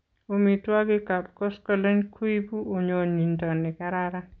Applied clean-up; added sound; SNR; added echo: none; none; none; none.